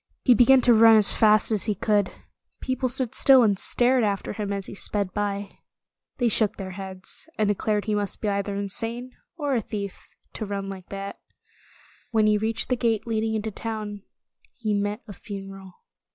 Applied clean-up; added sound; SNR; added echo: none; none; none; none.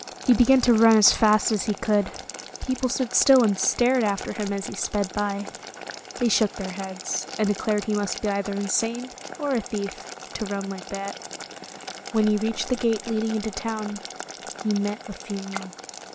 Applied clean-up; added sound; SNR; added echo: none; Boiling; 13 dB; none.